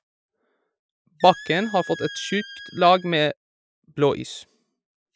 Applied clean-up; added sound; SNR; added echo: classical method Wiener filter.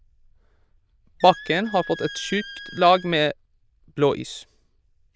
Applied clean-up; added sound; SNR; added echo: neural diffusion model UNIVERSE++.